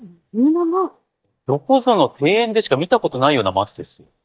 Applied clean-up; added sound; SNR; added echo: neural mask model DeepFilterNet 3.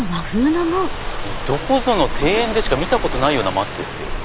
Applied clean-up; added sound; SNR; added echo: none; Waves, surf; 5 dB; none.